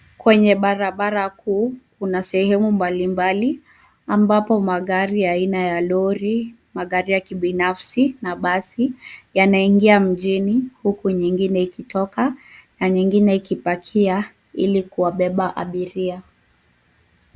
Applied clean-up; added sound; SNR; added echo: none; none; none; none.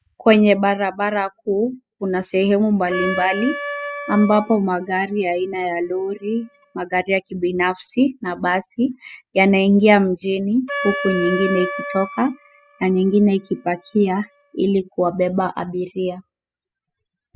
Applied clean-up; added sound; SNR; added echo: classical method spectral subtraction.